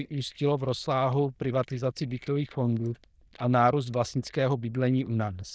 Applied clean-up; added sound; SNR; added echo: neural diffusion model UNIVERSE++.